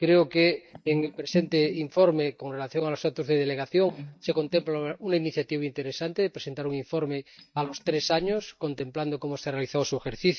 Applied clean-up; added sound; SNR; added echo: neural mask model DeepFilterNet 3.